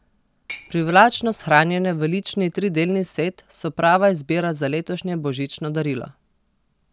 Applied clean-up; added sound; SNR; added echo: none; Dishes, pots, and pans; 11 dB; none.